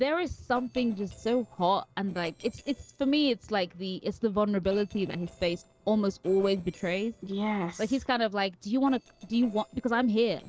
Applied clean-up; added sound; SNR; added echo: neural separator model SepFormer DNS4.